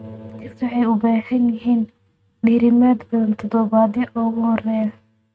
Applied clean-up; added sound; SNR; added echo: neural mask model RNNoise.